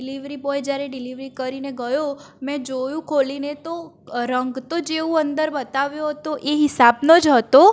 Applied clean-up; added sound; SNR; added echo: none; none; none; none.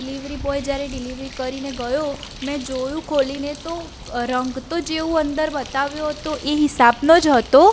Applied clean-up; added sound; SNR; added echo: none; Bird; 16 dB; none.